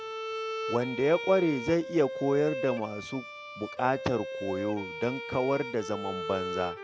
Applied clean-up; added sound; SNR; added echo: none; Bowed string instrument; 7 dB; none.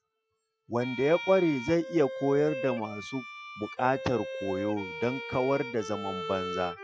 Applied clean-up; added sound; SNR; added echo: classical method Wiener filter.